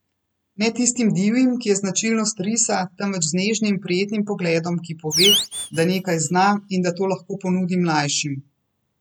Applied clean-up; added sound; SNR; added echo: none; Animal; 4 dB; none.